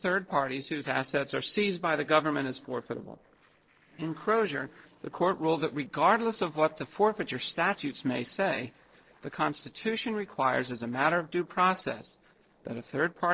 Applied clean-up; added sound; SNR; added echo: neural separator model SepFormer DNS4.